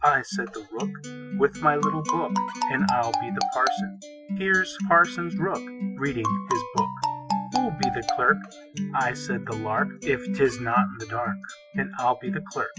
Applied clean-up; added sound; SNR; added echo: classical method Wiener filter.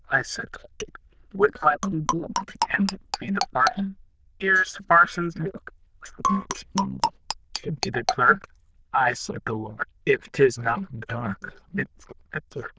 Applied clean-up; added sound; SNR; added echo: neural diffusion model UNIVERSE++.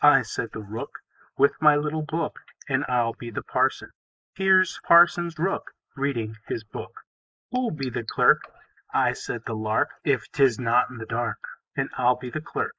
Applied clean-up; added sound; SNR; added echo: neural mask model Resemble Enhance denoiser.